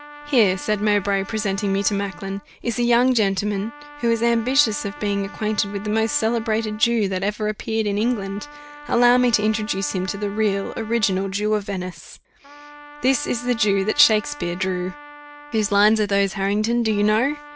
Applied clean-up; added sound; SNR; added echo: none; Trumpet; 19 dB; none.